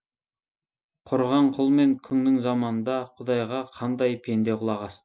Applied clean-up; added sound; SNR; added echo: none; none; none; none.